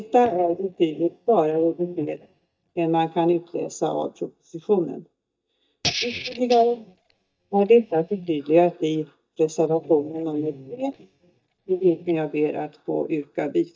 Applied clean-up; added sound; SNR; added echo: neural mask model DeepFilterNet 3.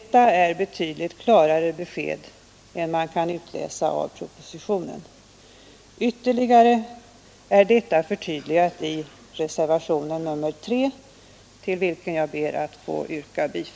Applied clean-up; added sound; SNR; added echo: none; none; none; none.